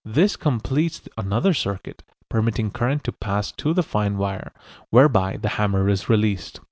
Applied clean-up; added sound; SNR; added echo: none; none; none; none.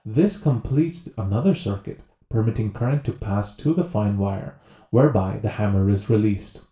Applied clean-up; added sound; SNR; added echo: none; none; none; reverberation time 0.3 s.